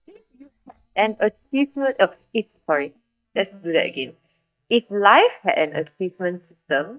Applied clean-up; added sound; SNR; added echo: neural mask model DeepFilterNet 3.